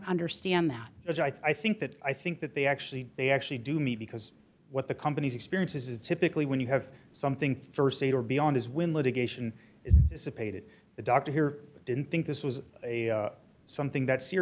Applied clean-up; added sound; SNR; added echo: none; none; none; none.